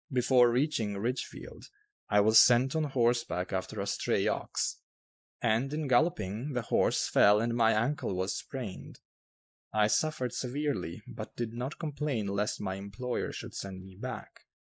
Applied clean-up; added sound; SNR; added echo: neural mask model Resemble Enhance denoiser.